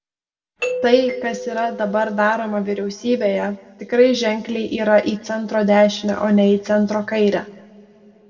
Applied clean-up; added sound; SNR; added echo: none; Doorbell; 10 dB; reverberation time 1.6 s.